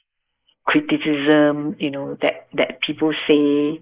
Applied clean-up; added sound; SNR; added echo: neural mask model Resemble Enhance denoiser.